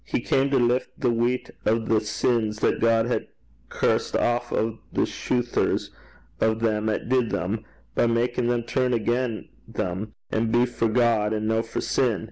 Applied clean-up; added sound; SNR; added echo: none; none; none; none.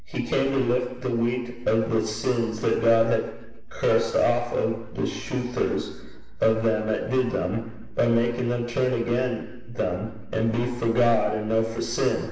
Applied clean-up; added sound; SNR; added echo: none; none; none; reverberation time 1.0 s.